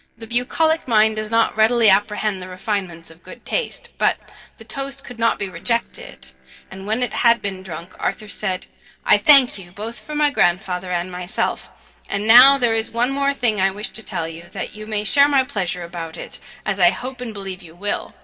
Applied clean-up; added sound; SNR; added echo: neural separator model SepFormer DNS4.